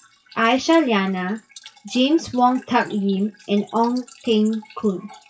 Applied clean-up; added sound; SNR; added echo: classical method WPE with log-MMSE.